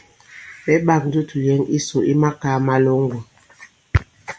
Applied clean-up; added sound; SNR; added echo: none; none; none; none.